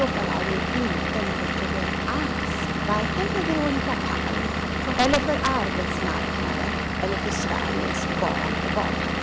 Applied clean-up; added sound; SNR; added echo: none; Engine / Vehicle; -3 dB; none.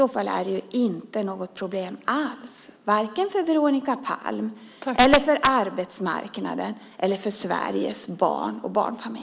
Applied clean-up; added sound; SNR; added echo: none; none; none; none.